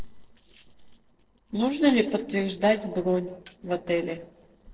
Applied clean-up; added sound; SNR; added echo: neural separator model SepFormer DNS4.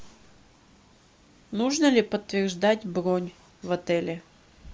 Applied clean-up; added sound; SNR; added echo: none; none; none; none.